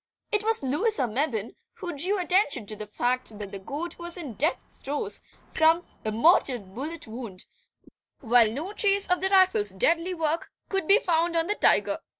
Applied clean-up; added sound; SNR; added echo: neural separator model SepFormer DNS4.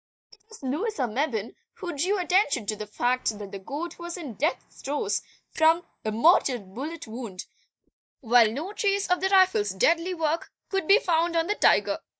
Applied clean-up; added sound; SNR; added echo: neural mask model DeepFilterNet 3.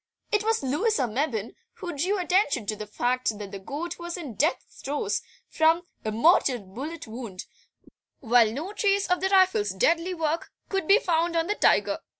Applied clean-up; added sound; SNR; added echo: none; none; none; none.